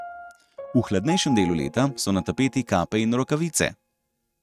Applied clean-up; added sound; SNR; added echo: neural mask model RNNoise.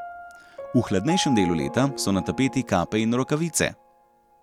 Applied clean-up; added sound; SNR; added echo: none; Piano; 12 dB; none.